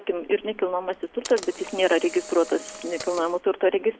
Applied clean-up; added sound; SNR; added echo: none; Camera; 17 dB; none.